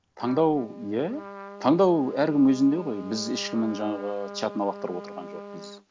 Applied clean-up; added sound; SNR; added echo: none; Trumpet; 15 dB; none.